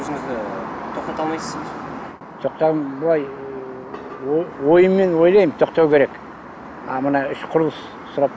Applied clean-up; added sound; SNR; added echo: none; none; none; none.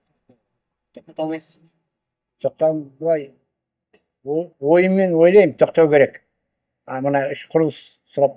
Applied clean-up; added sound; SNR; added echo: neural mask model DeepFilterNet 3.